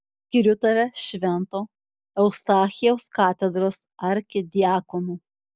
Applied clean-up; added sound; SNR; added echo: none; none; none; none.